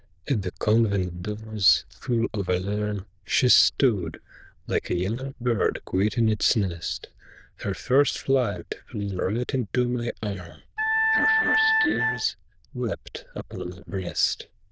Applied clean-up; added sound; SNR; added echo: neural diffusion model UNIVERSE++.